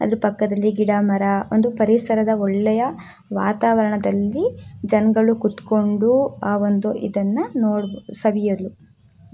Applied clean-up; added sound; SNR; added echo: none; none; none; none.